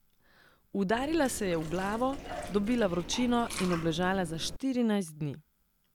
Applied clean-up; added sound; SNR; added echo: none; Liquid; 10 dB; none.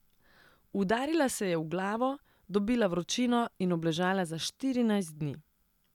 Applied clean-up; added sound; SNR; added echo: none; none; none; none.